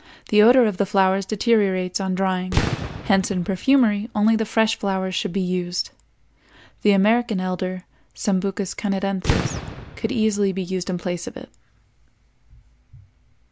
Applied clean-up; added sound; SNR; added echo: none; Fireworks; 6 dB; none.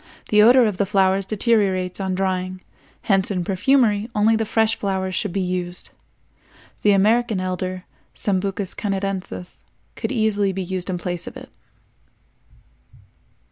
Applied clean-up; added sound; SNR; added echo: none; none; none; none.